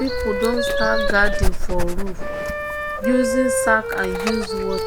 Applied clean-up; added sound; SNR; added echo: none; Wind instrument, woodwind instrument + Dog; -2 dB; none.